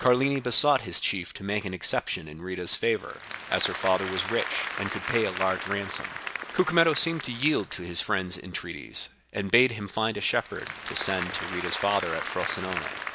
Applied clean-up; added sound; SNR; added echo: none; Applause; 10 dB; none.